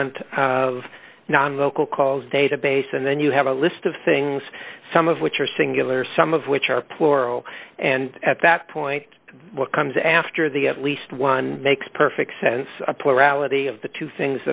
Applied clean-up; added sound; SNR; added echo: none; none; none; none.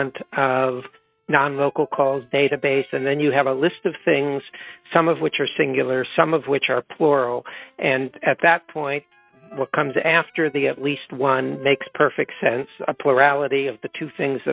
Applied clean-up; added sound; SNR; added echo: neural mask model RNNoise.